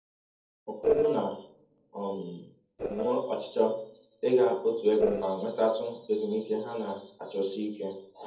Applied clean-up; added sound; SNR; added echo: neural separator model SepFormer DNS4.